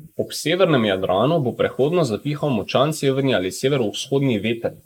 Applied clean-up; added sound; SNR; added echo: neural mask model Resemble Enhance denoiser.